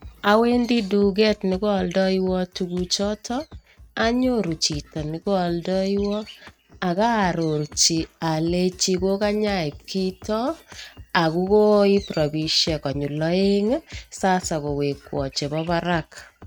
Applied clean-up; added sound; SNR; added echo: neural mask model RNNoise.